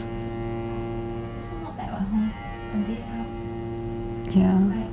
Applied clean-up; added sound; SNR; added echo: none; Bowed string instrument; 6 dB; none.